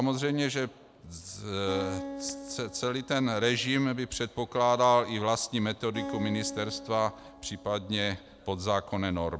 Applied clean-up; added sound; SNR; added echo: none; Acoustic guitar; 14 dB; none.